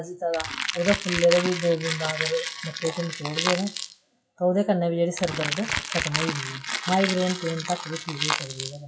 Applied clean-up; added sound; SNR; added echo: classical method WPE with log-MMSE.